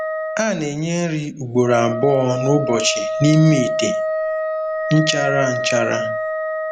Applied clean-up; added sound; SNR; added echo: none; Wind instrument, woodwind instrument; 4 dB; none.